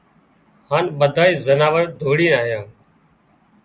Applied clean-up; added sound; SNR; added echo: none; none; none; none.